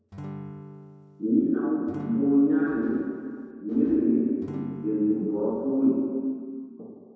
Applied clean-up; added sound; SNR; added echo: none; Acoustic guitar / Strum; 16 dB; reverberation time 2.2 s.